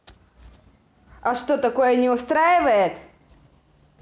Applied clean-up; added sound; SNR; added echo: none; none; none; none.